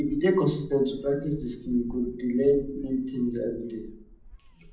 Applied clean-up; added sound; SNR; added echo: none; Gull, seagull; 18 dB; reverberation time 0.6 s.